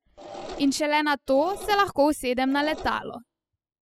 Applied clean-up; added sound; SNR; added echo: classical method spectral subtraction.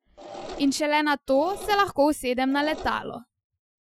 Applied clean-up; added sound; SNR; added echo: classical method Wiener filter.